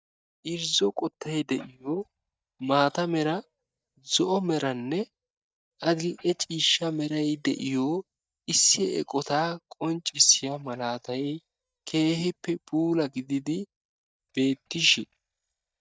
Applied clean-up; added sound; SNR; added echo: neural mask model DeepFilterNet 3.